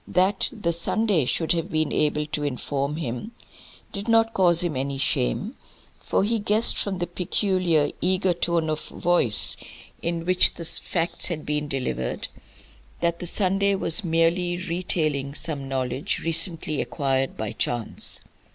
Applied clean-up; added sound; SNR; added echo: none; none; none; none.